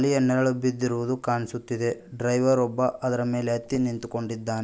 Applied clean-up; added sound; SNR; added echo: none; none; none; none.